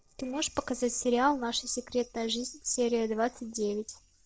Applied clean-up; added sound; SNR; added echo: neural separator model SepFormer DNS4.